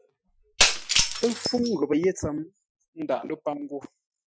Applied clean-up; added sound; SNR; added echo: classical method Wiener filter.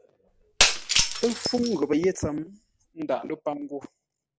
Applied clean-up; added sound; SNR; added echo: none; Shatter; -2 dB; none.